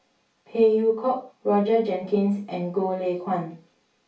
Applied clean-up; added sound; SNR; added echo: none; none; none; reverberation time 0.3 s.